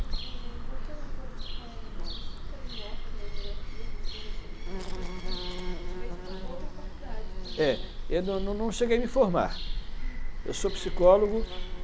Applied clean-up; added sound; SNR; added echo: none; Bird vocalization, bird call, bird song; -1 dB; none.